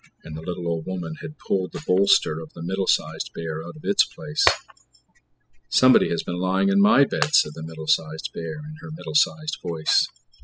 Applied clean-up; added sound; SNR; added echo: classical method spectral subtraction.